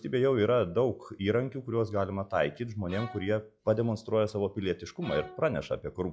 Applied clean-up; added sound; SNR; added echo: classical method log-MMSE.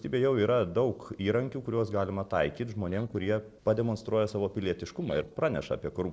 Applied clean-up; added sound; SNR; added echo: neural separator model SepFormer DNS4.